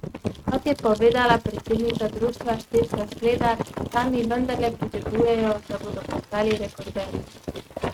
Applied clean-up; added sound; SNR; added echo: neural mask model RNNoise.